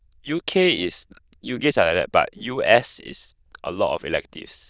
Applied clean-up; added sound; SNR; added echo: neural diffusion model UNIVERSE++.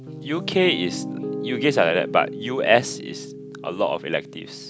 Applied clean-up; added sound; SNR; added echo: none; Piano; 9 dB; none.